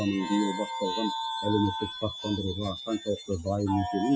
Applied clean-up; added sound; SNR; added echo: classical method Wiener filter.